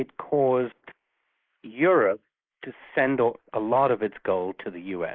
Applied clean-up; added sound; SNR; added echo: neural mask model Resemble Enhance denoiser.